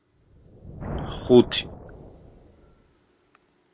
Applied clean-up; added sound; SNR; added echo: none; Thunder; 12 dB; none.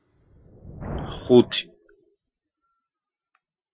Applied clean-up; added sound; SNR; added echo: classical method Wiener filter.